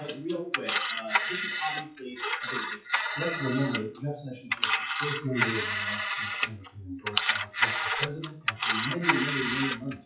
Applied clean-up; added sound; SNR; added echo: classical method WPE with log-MMSE.